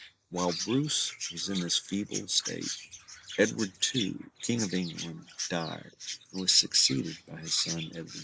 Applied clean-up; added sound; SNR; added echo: neural mask model Resemble Enhance denoiser.